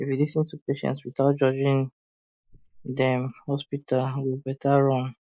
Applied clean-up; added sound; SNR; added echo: neural mask model Resemble Enhance denoiser.